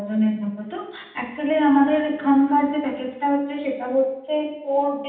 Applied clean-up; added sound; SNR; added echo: none; none; none; reverberation time 0.8 s.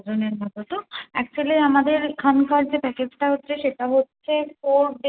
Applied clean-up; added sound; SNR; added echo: none; none; none; none.